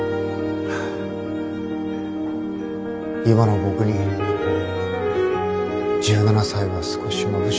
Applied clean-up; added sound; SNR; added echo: none; none; none; none.